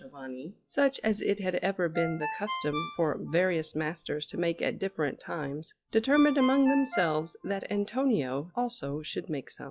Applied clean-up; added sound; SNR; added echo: classical method log-MMSE.